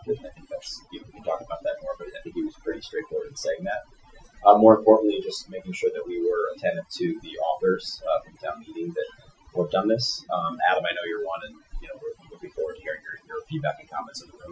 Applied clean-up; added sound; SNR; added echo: classical method Wiener filter.